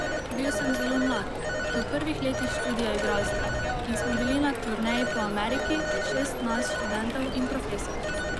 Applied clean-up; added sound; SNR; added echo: none; Telephone; -1 dB; none.